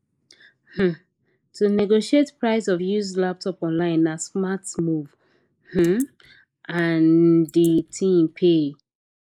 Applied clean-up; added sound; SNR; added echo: neural mask model Resemble Enhance denoiser.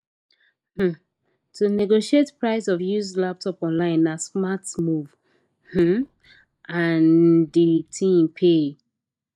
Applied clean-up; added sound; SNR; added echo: neural mask model DeepFilterNet 3.